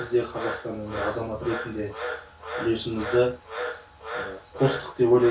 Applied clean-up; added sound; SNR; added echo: none; Frog; 9 dB; none.